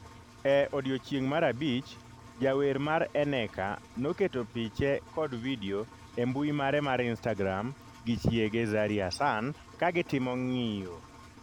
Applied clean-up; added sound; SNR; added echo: none; Engine; 20 dB; none.